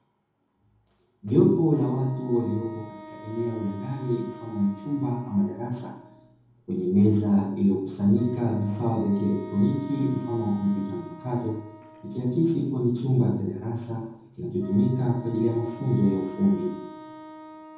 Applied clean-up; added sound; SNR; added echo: none; Wind instrument, woodwind instrument; 19 dB; reverberation time 0.9 s.